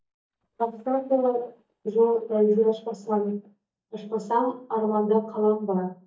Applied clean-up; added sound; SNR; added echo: neural mask model DeepFilterNet 3.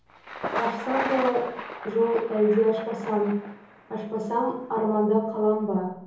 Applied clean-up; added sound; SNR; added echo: none; Thunder; 10 dB; reverberation time 0.7 s.